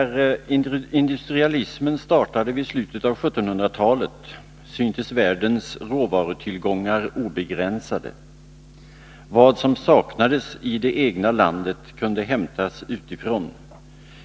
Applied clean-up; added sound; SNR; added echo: none; none; none; none.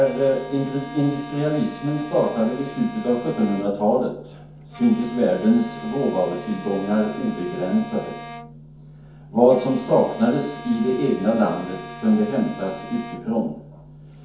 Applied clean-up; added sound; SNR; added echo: none; Bowed string instrument; 16 dB; reverberation time 0.6 s.